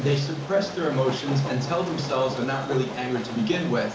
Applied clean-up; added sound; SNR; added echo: none; Train; 10 dB; reverberation time 0.7 s.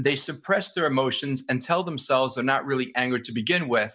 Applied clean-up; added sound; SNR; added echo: none; none; none; none.